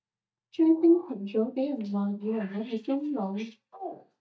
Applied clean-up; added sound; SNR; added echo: neural mask model DeepFilterNet 3.